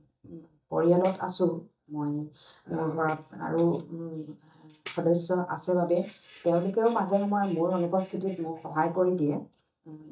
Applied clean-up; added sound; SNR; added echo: neural mask model DeepFilterNet 3.